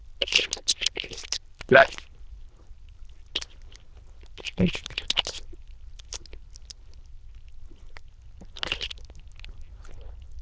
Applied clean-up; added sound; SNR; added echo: neural diffusion model UNIVERSE++.